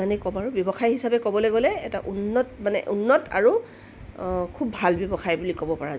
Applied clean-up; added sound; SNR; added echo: none; none; none; none.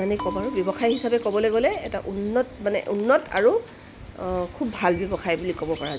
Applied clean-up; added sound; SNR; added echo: none; Bell + Bird; 16 dB; none.